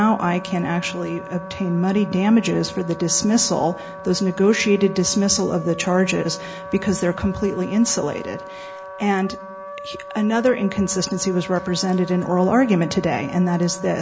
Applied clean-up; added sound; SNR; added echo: none; Wind instrument, woodwind instrument; 14 dB; none.